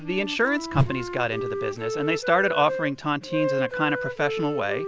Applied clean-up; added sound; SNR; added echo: none; Whoosh, swoosh, swish + Wind instrument, woodwind instrument; 3 dB; none.